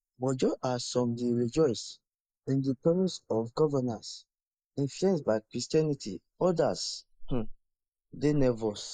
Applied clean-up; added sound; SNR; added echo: neural mask model Resemble Enhance denoiser.